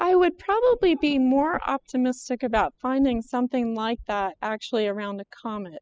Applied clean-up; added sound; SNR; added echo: classical method spectral subtraction.